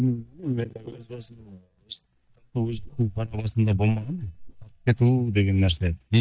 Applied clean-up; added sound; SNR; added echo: neural mask model DeepFilterNet 3.